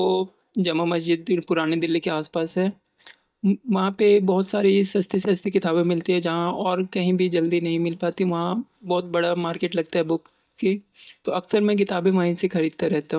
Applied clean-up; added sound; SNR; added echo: neural mask model DeepFilterNet 3.